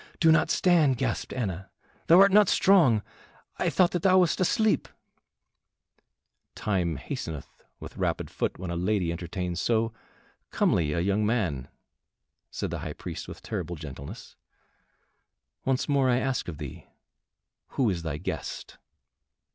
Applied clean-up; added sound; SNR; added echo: none; none; none; none.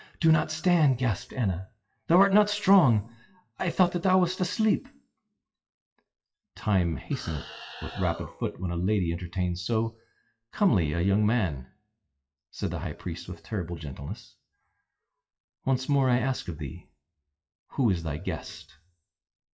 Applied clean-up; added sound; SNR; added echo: classical method WPE with log-MMSE.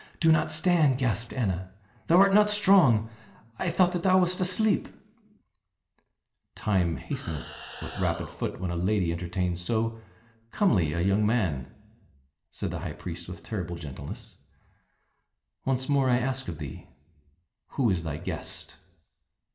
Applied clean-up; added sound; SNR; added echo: none; Animal; 14 dB; reverberation time 0.9 s.